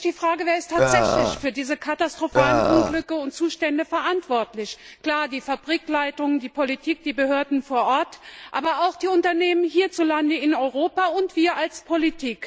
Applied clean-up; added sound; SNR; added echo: none; Burping, eructation; -3 dB; none.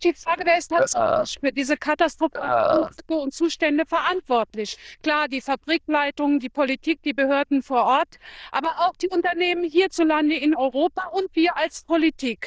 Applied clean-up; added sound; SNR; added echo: neural diffusion model UNIVERSE++.